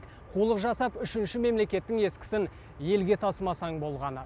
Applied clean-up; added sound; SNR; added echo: none; none; none; none.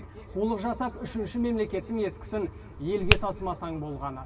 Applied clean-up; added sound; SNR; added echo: none; Finger snapping; -4 dB; reverberation time 2.5 s.